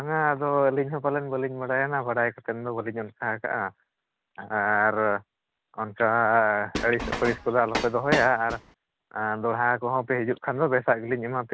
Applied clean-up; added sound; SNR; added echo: none; Train; 6 dB; none.